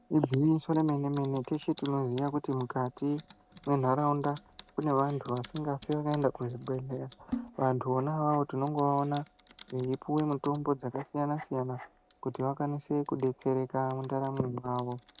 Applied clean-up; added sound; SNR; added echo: none; Typing; 20 dB; none.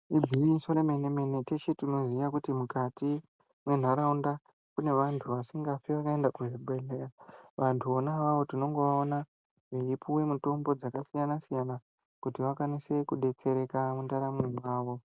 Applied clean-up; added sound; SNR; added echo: none; none; none; none.